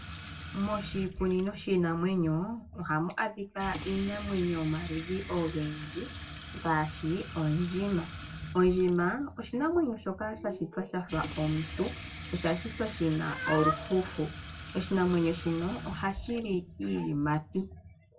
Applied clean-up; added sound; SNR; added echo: none; Sink (filling or washing) / Water tap, faucet; 11 dB; reverberation time 0.2 s.